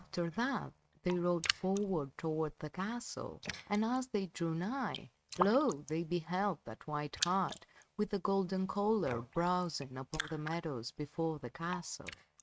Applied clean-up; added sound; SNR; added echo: neural mask model RNNoise.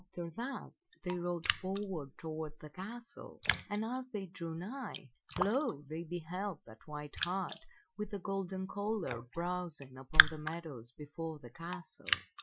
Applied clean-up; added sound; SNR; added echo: classical method Wiener filter.